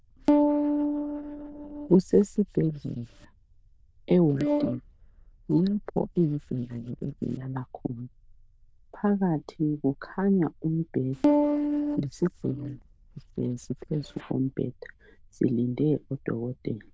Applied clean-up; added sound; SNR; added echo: neural diffusion model UNIVERSE++.